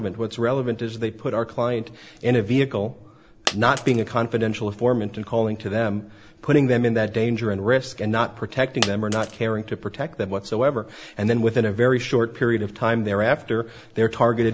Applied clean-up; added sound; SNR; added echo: none; Coin (dropping); 11 dB; none.